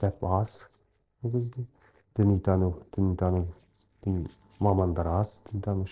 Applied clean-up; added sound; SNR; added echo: neural separator model SepFormer DNS4.